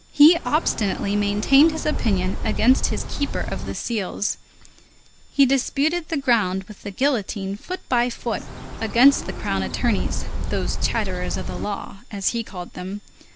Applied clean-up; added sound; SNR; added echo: none; Bird; 3 dB; none.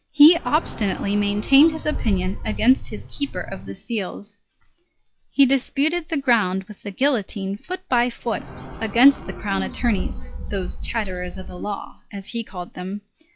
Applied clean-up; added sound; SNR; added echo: classical method log-MMSE.